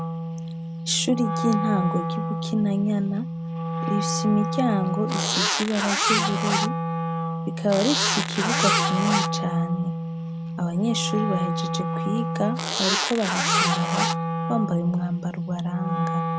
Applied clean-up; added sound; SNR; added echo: none; Wind instrument, woodwind instrument + Zipper (clothing); -1 dB; none.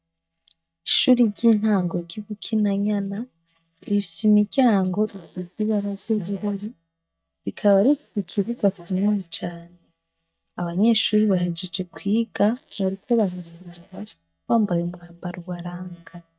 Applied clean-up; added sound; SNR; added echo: neural mask model DeepFilterNet 3.